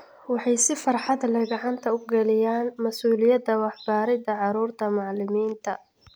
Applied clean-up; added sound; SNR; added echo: none; none; none; none.